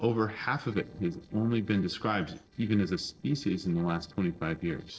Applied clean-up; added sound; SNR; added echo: neural separator model SepFormer DNS4.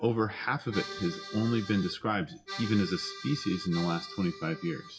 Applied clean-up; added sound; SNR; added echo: classical method WPE with log-MMSE.